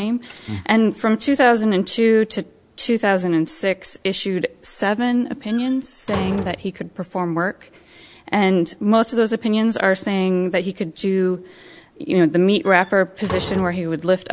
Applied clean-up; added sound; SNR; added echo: none; Slam; 14 dB; none.